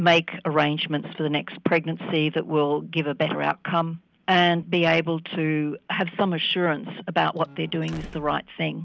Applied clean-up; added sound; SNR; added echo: none; Slam; 20 dB; none.